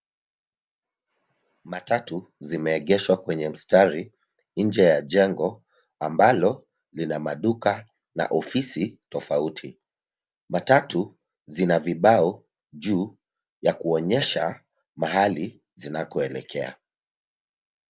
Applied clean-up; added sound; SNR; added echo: none; none; none; none.